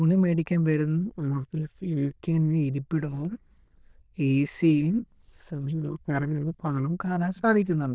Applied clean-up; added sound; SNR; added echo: neural diffusion model UNIVERSE++.